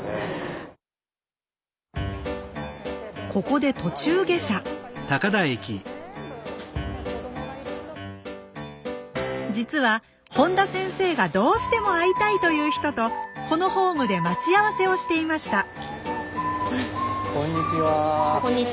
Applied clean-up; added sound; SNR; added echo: none; none; none; none.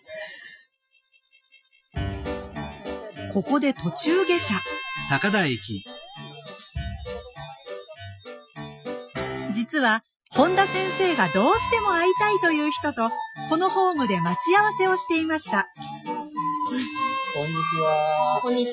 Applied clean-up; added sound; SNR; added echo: classical method Wiener filter.